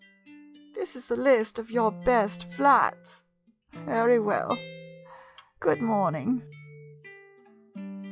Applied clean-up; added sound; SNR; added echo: classical method log-MMSE.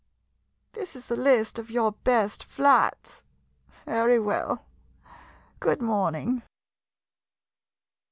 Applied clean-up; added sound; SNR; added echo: none; none; none; none.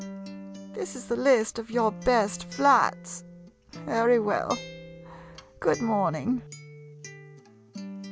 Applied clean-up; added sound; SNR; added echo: none; Acoustic guitar; 14 dB; none.